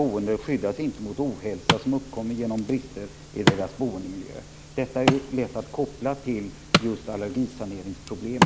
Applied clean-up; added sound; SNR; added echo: none; Wood; 1 dB; none.